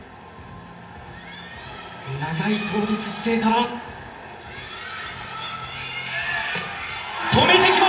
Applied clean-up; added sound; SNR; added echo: none; none; none; reverberation time 0.8 s.